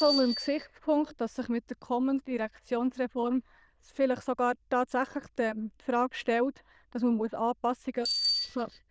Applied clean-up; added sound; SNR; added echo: neural diffusion model UNIVERSE++.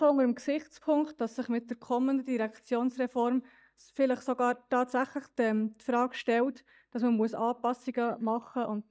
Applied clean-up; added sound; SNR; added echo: neural mask model DeepFilterNet 3.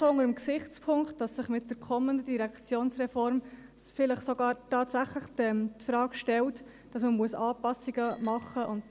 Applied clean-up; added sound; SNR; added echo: none; Bicycle bell; 10 dB; none.